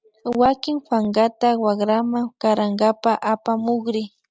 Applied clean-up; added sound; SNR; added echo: none; none; none; none.